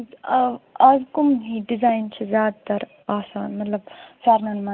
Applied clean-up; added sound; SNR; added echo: none; none; none; none.